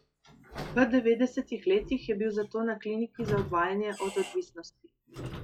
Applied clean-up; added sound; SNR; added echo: classical method log-MMSE.